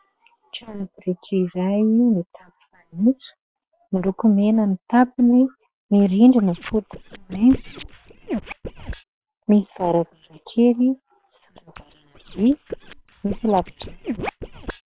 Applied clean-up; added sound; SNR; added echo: neural separator model SepFormer WHAM!.